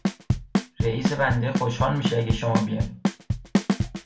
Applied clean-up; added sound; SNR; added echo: none; Bass drum / Snare drum / Drum kit; -1 dB; reverberation time 0.3 s.